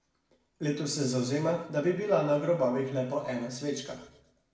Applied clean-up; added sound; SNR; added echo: none; none; none; reverberation time 0.8 s.